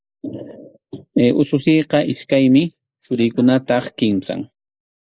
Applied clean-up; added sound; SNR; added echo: neural mask model Resemble Enhance denoiser.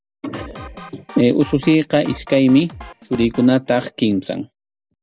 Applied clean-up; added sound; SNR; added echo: none; Drum kit; 19 dB; none.